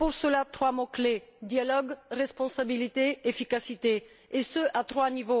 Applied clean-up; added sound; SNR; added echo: none; none; none; none.